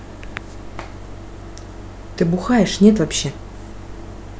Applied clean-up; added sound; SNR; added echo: none; none; none; none.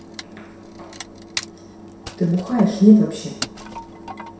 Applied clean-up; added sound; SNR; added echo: none; Wood; 15 dB; reverberation time 0.7 s.